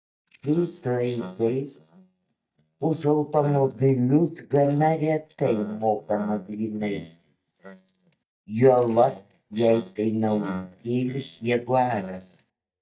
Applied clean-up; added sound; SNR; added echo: neural mask model DeepFilterNet 3.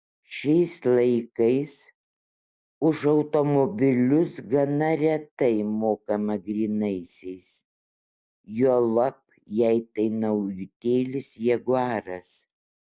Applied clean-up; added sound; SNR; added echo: none; none; none; none.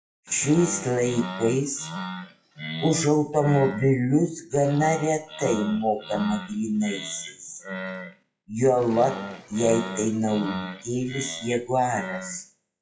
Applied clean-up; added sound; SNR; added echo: classical method WPE with log-MMSE.